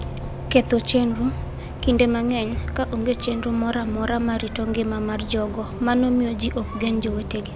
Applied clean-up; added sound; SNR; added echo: none; Bus; 8 dB; none.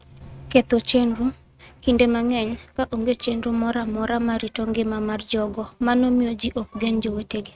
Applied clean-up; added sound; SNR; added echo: neural mask model RNNoise.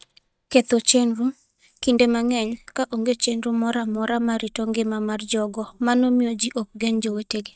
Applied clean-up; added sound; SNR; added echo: neural mask model DeepFilterNet 3.